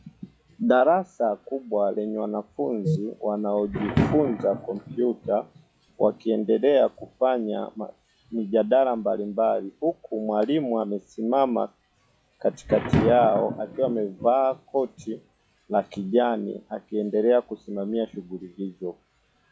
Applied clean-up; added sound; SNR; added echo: classical method log-MMSE.